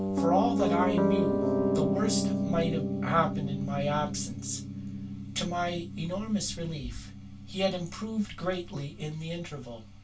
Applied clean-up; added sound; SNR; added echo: none; Piano; -1 dB; reverberation time 0.2 s.